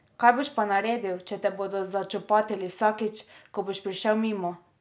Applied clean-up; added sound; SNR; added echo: none; none; none; none.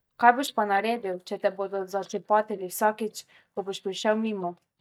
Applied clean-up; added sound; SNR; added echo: neural mask model DeepFilterNet 3.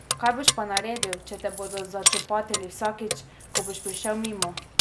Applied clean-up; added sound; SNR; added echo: none; Keys jangling; -2 dB; none.